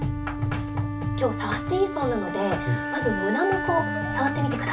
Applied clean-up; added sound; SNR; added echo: none; Wind instrument, woodwind instrument; 5 dB; reverberation time 0.2 s.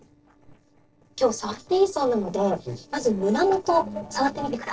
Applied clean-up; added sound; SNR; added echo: neural separator model SepFormer DNS4.